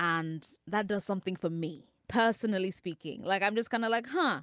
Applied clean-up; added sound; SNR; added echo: none; none; none; none.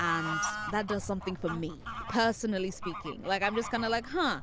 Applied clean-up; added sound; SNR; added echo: none; Bird / Fowl; 7 dB; none.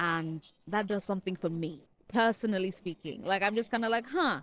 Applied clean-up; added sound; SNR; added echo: neural separator model SepFormer DNS4.